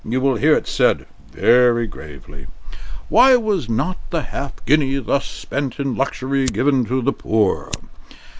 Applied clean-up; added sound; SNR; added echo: none; Fire; 6 dB; none.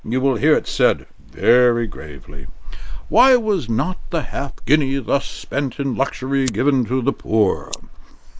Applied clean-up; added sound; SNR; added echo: neural mask model Resemble Enhance denoiser.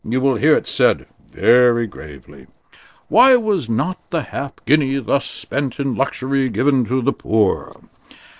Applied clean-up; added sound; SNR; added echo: neural separator model SepFormer DNS4.